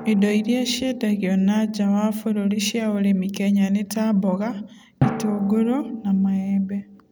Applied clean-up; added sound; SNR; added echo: none; Drum; 13 dB; none.